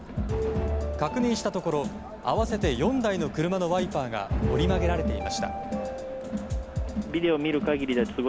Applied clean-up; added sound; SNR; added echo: none; Crowd; 9 dB; none.